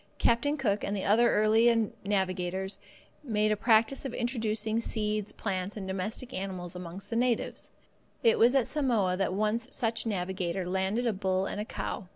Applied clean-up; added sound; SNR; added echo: none; none; none; none.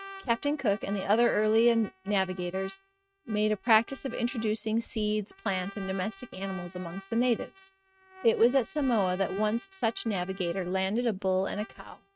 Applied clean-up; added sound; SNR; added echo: neural mask model RNNoise.